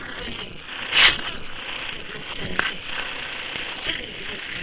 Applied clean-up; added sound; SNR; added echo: neural separator model SepFormer WHAM!.